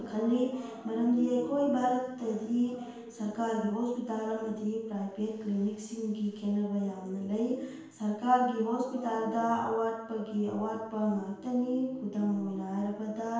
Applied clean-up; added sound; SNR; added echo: none; none; none; reverberation time 0.7 s.